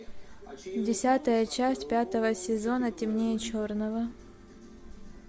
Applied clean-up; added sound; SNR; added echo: none; none; none; none.